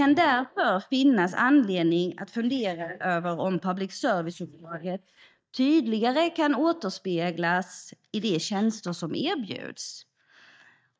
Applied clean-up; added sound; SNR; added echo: neural mask model DeepFilterNet 3.